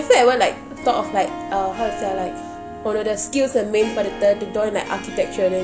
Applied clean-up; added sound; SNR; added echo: none; Harp; 12 dB; none.